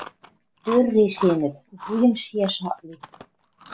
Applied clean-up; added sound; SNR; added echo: none; Chewing, mastication; 15 dB; none.